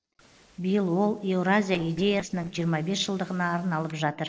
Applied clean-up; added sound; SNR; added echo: neural separator model SepFormer DNS4.